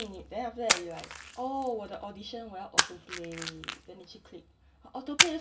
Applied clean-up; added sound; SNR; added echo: none; Splash, splatter; -5 dB; reverberation time 0.2 s.